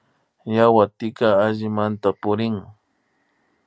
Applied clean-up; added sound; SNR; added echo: none; none; none; none.